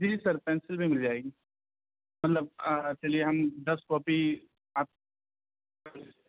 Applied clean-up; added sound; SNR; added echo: none; none; none; none.